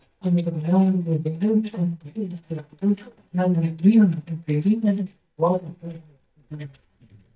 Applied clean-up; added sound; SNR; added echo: neural mask model DeepFilterNet 3.